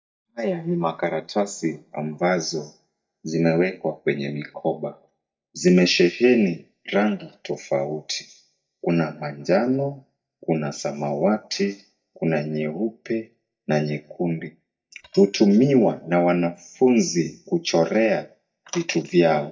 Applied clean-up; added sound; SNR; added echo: neural mask model DeepFilterNet 3.